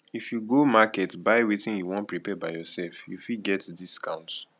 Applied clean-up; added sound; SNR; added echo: none; none; none; none.